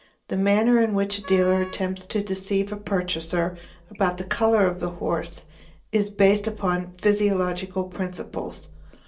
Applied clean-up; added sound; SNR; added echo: none; Wind instrument, woodwind instrument; 17 dB; reverberation time 0.2 s.